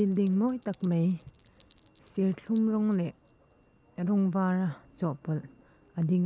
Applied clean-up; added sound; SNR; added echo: none; Chime; -4 dB; none.